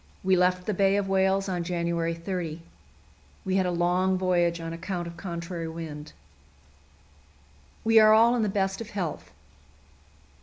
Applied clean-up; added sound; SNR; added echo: none; none; none; none.